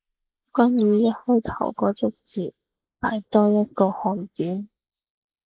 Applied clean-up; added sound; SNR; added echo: neural mask model Resemble Enhance denoiser.